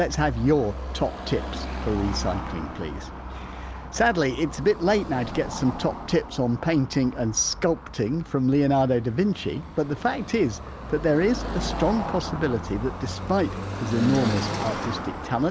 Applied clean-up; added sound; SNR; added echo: none; Car passing by / Traffic noise, roadway noise; 8 dB; none.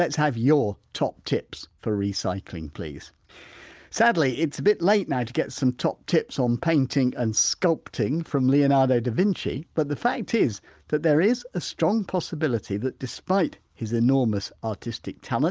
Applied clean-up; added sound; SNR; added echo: none; none; none; none.